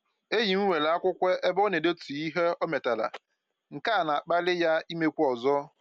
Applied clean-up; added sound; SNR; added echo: none; none; none; none.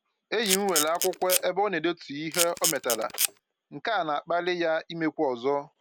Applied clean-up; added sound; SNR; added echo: none; Camera; 1 dB; none.